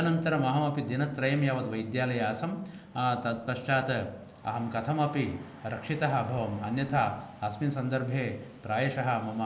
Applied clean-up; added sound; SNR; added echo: none; none; none; none.